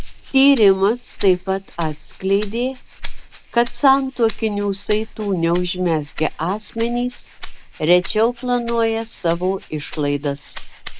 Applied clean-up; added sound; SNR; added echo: none; Rattle (instrument); 8 dB; none.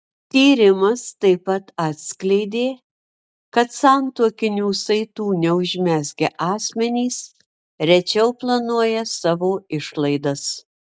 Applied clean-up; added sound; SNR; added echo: none; none; none; none.